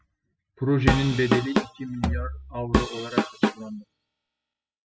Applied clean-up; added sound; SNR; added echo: classical method spectral subtraction.